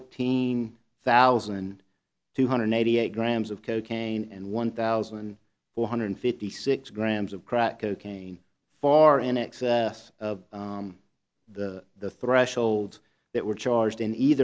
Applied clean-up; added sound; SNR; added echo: none; none; none; none.